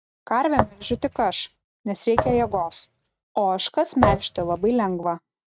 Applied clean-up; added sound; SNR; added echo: neural mask model RNNoise.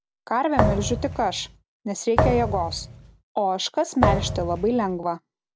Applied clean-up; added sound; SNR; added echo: none; Thump, thud; 1 dB; none.